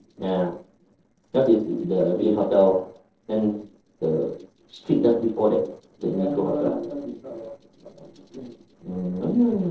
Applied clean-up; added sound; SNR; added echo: neural separator model SepFormer DNS4.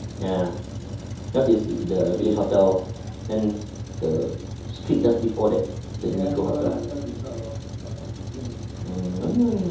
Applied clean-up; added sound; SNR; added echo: none; Truck; 9 dB; reverberation time 0.6 s.